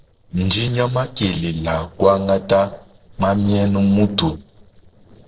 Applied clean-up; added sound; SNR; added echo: neural separator model SepFormer DNS4.